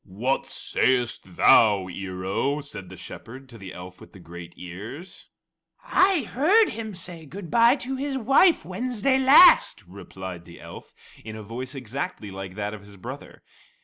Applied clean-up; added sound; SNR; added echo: none; none; none; none.